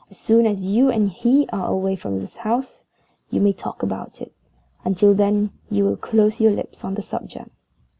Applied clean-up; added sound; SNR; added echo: none; none; none; none.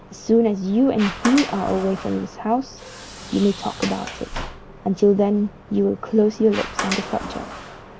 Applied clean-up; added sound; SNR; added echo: none; Sliding door; 11 dB; none.